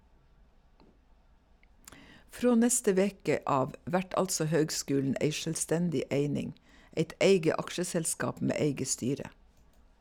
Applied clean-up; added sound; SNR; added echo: none; none; none; none.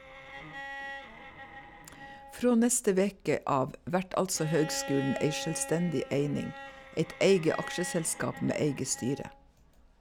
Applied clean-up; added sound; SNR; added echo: none; Bowed string instrument; 14 dB; none.